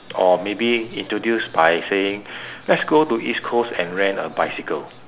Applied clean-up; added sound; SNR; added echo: none; none; none; none.